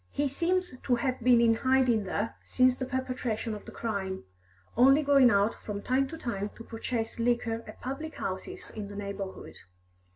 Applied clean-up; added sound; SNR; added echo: none; none; none; none.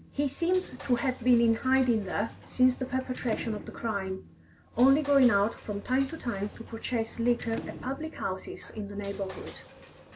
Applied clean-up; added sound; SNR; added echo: none; Sliding door / Slam; 17 dB; none.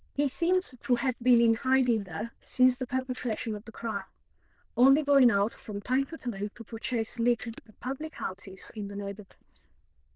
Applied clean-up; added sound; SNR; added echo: neural diffusion model UNIVERSE++.